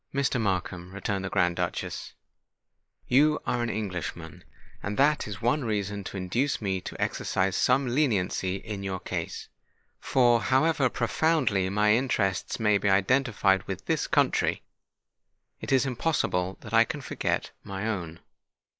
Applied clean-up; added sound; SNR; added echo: neural mask model Resemble Enhance denoiser.